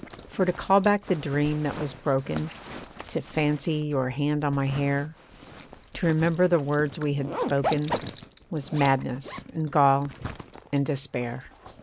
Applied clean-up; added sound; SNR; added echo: none; Zipper (clothing); 12 dB; none.